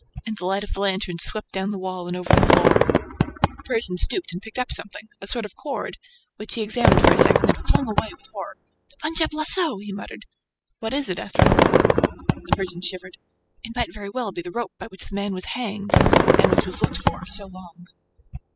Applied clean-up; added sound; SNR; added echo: classical method spectral subtraction.